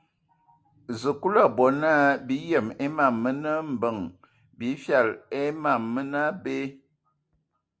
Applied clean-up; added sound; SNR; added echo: none; none; none; none.